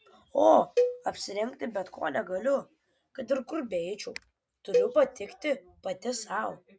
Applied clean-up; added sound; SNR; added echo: none; Cowbell; 3 dB; none.